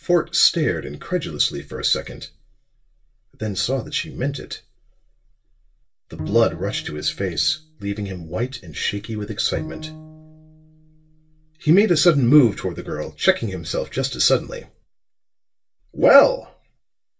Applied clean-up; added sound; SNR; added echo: none; Bowed string instrument; 15 dB; reverberation time 0.1 s.